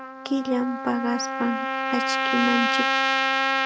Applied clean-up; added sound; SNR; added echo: none; Trumpet; -3 dB; none.